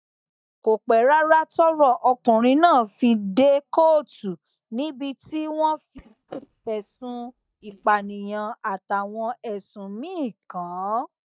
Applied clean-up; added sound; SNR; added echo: neural mask model DeepFilterNet 3.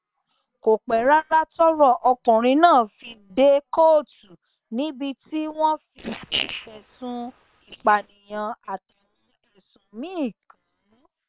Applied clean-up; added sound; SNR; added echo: neural separator model SepFormer WHAM!.